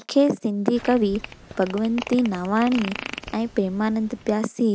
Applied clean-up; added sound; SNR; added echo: none; Fart; 15 dB; none.